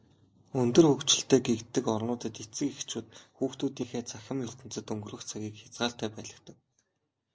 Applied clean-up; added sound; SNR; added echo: none; none; none; none.